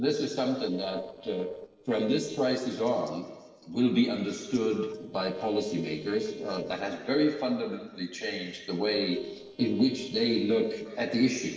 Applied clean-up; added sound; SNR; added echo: neural separator model SepFormer DNS4.